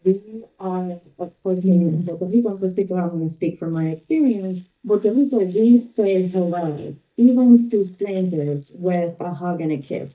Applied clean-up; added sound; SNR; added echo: neural mask model DeepFilterNet 3.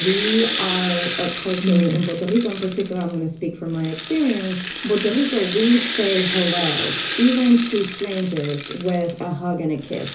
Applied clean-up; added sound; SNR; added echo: none; Rattle (instrument); 3 dB; reverberation time 0.5 s.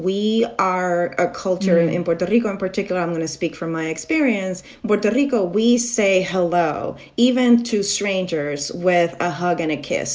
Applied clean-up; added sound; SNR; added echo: none; none; none; none.